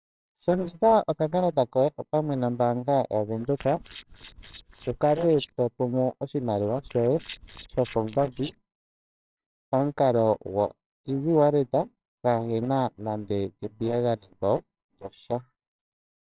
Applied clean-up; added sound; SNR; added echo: neural separator model SepFormer WHAMR!.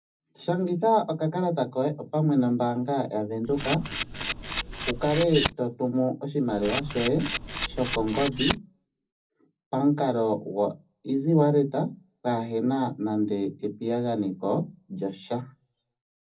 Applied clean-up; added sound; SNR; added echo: none; Camera; 5 dB; reverberation time 0.4 s.